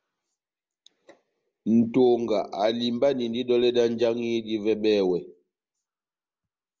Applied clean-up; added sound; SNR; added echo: none; none; none; none.